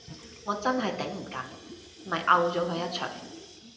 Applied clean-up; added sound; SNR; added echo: none; Sink (filling or washing) / Water tap, faucet; 17 dB; reverberation time 0.8 s.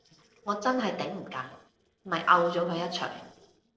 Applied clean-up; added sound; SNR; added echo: neural separator model SepFormer DNS4.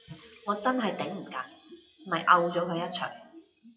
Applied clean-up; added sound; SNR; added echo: classical method WPE with log-MMSE.